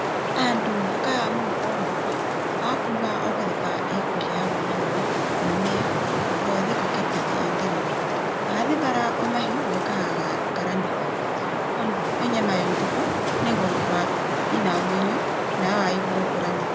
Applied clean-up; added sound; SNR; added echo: none; Wind; -4 dB; none.